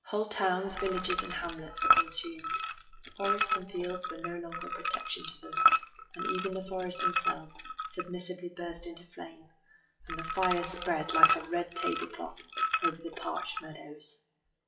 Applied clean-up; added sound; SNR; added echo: classical method WPE with log-MMSE.